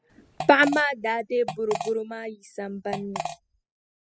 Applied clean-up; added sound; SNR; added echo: classical method spectral subtraction.